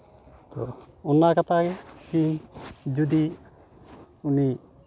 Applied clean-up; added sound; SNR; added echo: none; none; none; none.